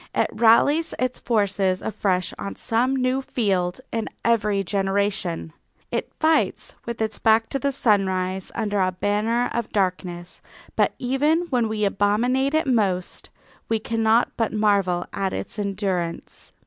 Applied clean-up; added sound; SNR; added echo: none; none; none; none.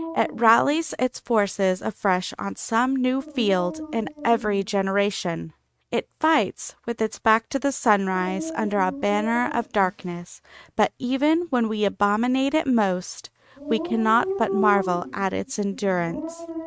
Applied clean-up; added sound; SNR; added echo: neural mask model RNNoise.